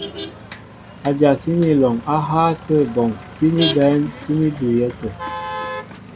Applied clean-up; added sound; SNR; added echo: none; Motor vehicle (road); 12 dB; none.